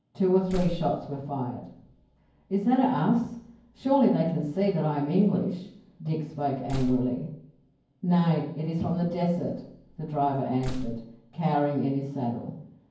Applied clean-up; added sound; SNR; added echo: none; Slam; 10 dB; reverberation time 0.9 s.